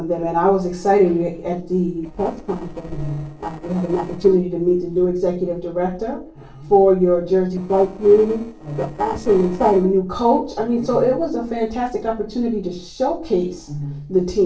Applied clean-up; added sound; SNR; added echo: neural separator model SepFormer DNS4.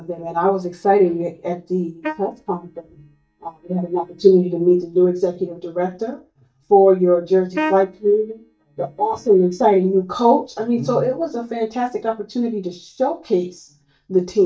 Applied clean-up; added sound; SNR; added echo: neural mask model DeepFilterNet 3.